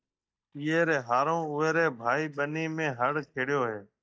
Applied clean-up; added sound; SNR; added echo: neural mask model DeepFilterNet 3.